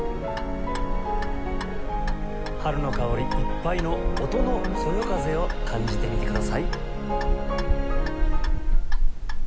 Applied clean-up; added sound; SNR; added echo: none; Clock; -5 dB; none.